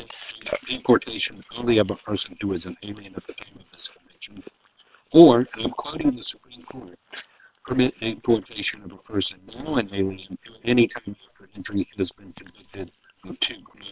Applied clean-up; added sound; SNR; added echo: neural separator model SepFormer WHAM!.